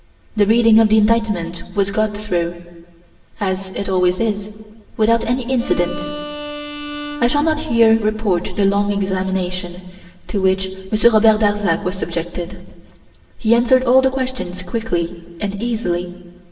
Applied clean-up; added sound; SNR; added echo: none; Bowed string instrument; 12 dB; reverberation time 1.3 s.